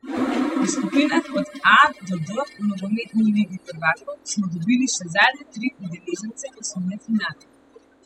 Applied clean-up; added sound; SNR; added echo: classical method spectral subtraction.